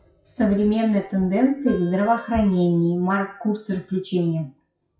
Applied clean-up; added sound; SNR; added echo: classical method WPE with log-MMSE.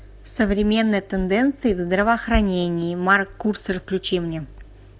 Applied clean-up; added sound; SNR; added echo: none; none; none; none.